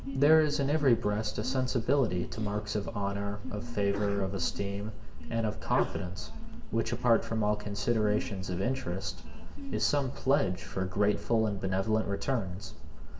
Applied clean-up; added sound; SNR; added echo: none; Sneeze; 16 dB; reverberation time 0.7 s.